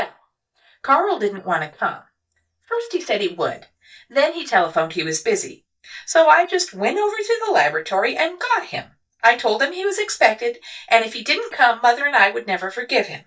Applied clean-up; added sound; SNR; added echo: neural mask model DeepFilterNet 3.